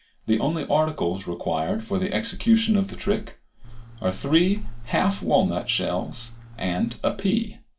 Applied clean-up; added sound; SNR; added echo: none; Engine / Truck; 20 dB; reverberation time 0.2 s.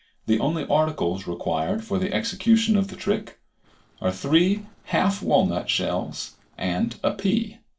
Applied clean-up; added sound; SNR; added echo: neural separator model SepFormer DNS4.